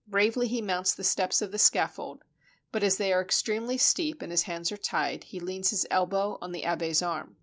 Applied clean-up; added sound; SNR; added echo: none; none; none; none.